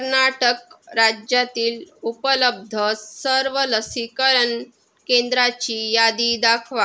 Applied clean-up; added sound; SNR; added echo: none; none; none; none.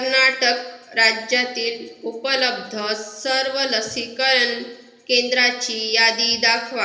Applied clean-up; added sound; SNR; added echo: none; none; none; reverberation time 0.8 s.